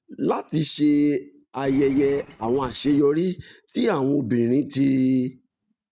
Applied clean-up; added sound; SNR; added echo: neural mask model RNNoise.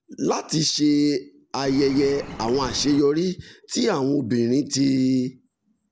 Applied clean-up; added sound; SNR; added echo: none; Bird; 13 dB; none.